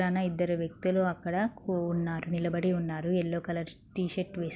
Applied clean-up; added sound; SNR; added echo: none; none; none; none.